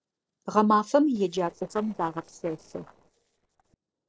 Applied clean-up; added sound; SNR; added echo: neural separator model SepFormer DNS4.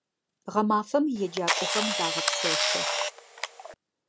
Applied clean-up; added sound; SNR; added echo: none; Camera; -2 dB; none.